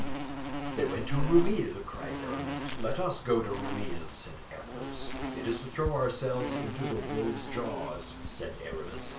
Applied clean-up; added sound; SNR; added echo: none; Insect; 7 dB; reverberation time 0.3 s.